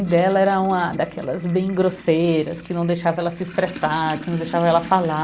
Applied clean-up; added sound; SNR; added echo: none; Toilet flush; 18 dB; none.